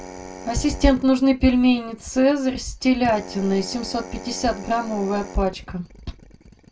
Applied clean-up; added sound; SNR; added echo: none; Drill; 18 dB; reverberation time 0.1 s.